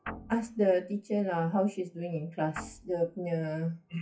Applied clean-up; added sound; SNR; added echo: classical method WPE with log-MMSE.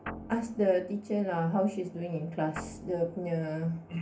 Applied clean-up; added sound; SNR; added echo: none; Guitar; 14 dB; reverberation time 0.3 s.